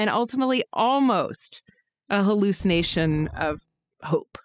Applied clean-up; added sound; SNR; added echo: classical method spectral subtraction.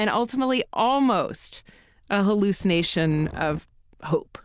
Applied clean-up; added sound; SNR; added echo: neural diffusion model UNIVERSE++.